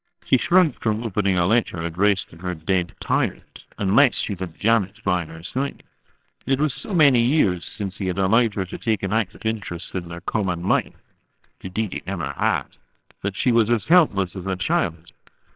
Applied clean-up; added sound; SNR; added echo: neural separator model SepFormer WHAMR!.